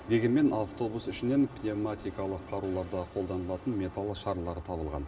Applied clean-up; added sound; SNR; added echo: none; none; none; reverberation time 0.6 s.